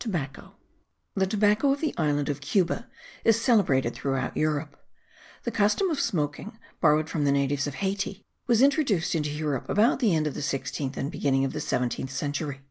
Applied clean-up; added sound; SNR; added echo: none; none; none; none.